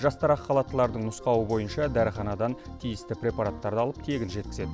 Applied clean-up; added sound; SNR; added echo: none; none; none; none.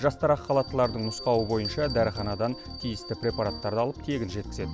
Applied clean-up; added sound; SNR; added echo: none; Bell; 16 dB; none.